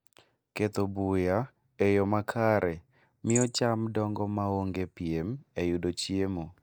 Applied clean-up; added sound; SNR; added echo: neural mask model DeepFilterNet 3.